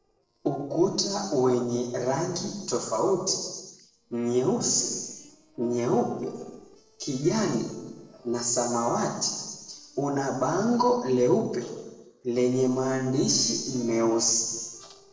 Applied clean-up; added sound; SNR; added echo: neural separator model SepFormer DNS4.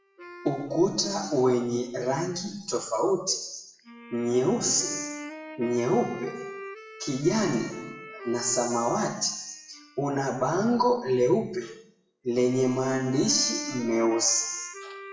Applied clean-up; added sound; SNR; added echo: classical method WPE with log-MMSE.